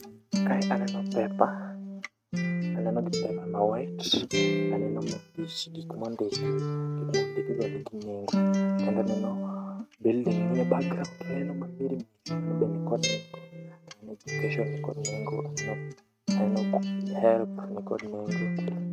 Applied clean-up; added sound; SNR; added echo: neural mask model RNNoise.